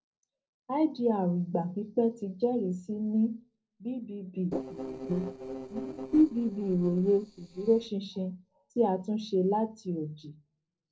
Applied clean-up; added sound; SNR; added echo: neural separator model SepFormer DNS4.